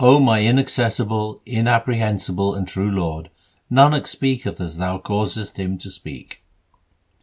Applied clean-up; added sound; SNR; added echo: none; none; none; none.